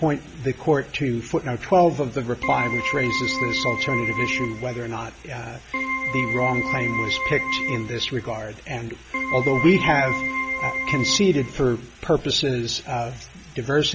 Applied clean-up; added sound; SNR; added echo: none; Keyboard (musical); 3 dB; none.